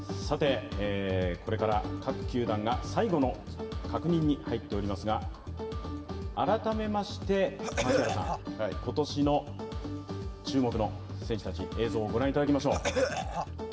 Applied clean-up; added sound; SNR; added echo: none; Cough; 1 dB; reverberation time 2.7 s.